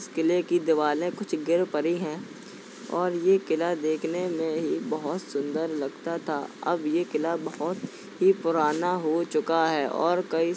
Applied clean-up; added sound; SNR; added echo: none; none; none; none.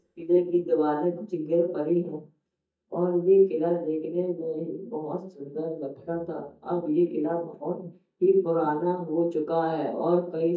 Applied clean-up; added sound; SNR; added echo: neural mask model DeepFilterNet 3.